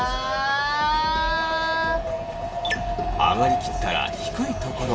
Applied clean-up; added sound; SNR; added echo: none; Wind; 5 dB; reverberation time 0.2 s.